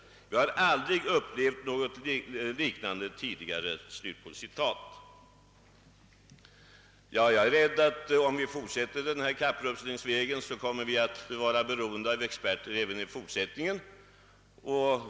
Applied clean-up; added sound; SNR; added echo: none; none; none; none.